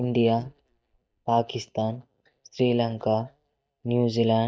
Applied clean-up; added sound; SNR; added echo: neural mask model DeepFilterNet 3.